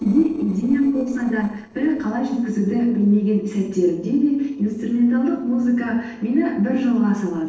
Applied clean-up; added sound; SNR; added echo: neural separator model SepFormer DNS4.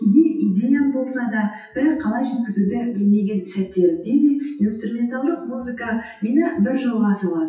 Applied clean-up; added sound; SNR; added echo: classical method WPE with log-MMSE.